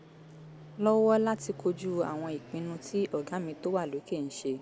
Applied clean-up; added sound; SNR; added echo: none; Fixed-wing aircraft, airplane; 18 dB; none.